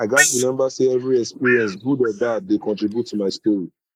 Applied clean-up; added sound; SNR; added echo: neural mask model Resemble Enhance denoiser.